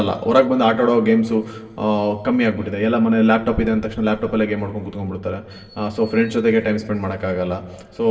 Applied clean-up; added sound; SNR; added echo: none; none; none; reverberation time 1.7 s.